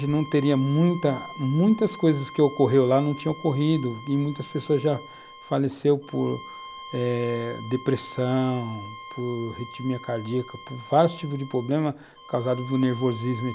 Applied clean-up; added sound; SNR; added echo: none; Bowed string instrument; 17 dB; none.